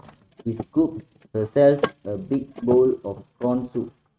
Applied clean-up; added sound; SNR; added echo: neural mask model RNNoise.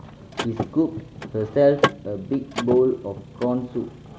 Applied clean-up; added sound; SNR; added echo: none; Mechanisms / Car; 7 dB; none.